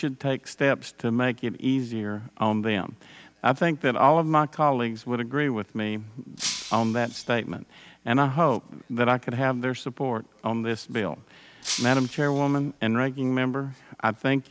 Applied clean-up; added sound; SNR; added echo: none; Shatter; 11 dB; none.